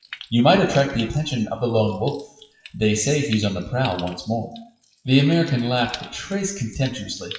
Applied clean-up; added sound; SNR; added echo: classical method WPE with log-MMSE.